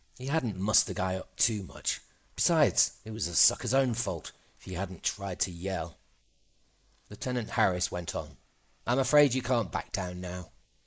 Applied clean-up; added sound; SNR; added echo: neural mask model Resemble Enhance denoiser.